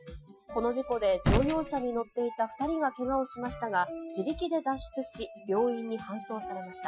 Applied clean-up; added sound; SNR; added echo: classical method Wiener filter.